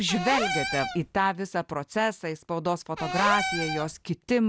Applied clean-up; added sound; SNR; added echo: none; Cupboard open or close / Door; 4 dB; none.